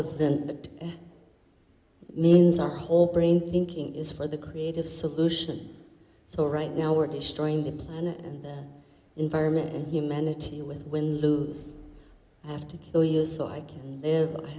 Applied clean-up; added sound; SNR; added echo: none; none; none; none.